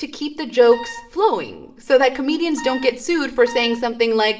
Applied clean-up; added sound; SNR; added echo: none; Wind instrument, woodwind instrument; 16 dB; reverberation time 0.5 s.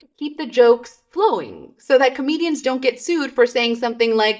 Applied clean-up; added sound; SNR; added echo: neural mask model DeepFilterNet 3.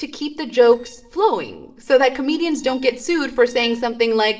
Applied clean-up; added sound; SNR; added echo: neural separator model SepFormer DNS4.